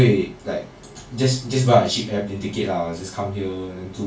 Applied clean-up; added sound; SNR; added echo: none; none; none; reverberation time 0.2 s.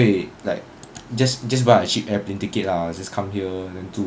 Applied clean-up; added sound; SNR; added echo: none; none; none; none.